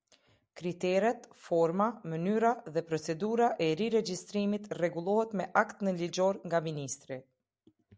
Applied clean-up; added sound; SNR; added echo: none; none; none; none.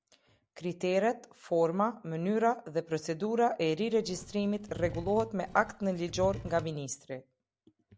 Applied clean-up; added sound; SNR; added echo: none; Wood / Tools; 12 dB; none.